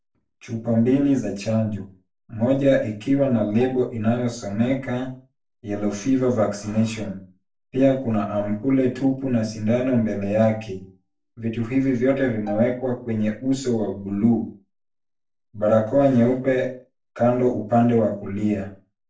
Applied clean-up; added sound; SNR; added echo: neural separator model SepFormer DNS4.